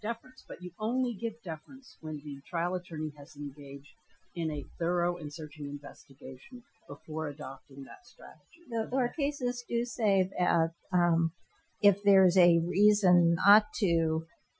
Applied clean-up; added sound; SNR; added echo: classical method Wiener filter.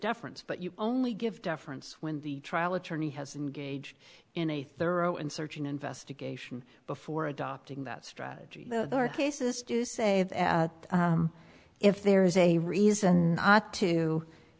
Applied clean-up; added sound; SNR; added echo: none; none; none; none.